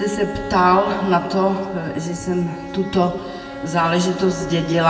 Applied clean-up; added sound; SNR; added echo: none; Bowed string instrument; 13 dB; reverberation time 1.1 s.